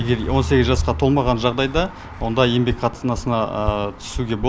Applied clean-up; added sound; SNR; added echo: none; Fireworks + Walk, footsteps; 11 dB; none.